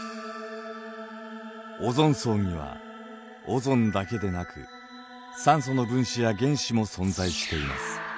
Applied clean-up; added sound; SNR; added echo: none; none; none; none.